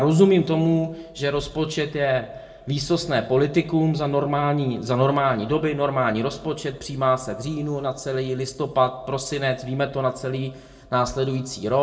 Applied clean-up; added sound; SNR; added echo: none; none; none; reverberation time 0.3 s.